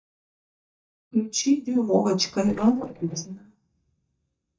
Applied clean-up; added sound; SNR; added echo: neural mask model DeepFilterNet 3.